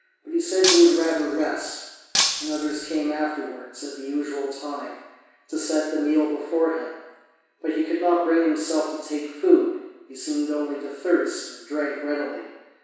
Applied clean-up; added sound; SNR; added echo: none; Shatter; 2 dB; reverberation time 1.1 s.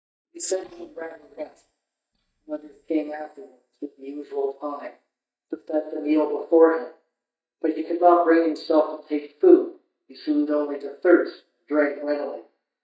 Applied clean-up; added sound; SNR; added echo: neural mask model DeepFilterNet 3.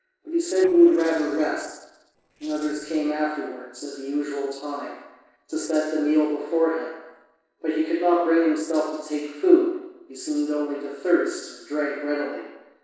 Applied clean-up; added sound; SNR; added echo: neural separator model SepFormer DNS4.